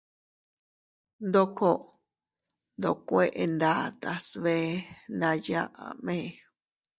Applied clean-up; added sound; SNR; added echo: neural mask model DeepFilterNet 3.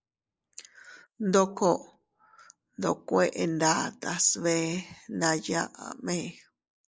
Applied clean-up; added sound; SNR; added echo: neural mask model Resemble Enhance denoiser.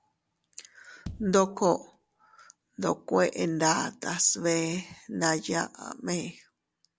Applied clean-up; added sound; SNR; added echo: none; Bass drum; 17 dB; none.